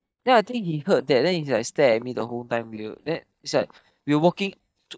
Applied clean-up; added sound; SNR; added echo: neural mask model DeepFilterNet 3.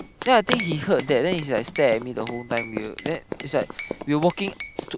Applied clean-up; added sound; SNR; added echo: none; Glass / Bell + Run; 8 dB; none.